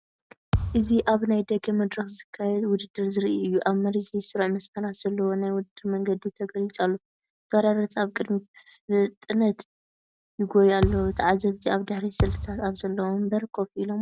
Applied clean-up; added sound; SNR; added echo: none; Thump, thud; 5 dB; none.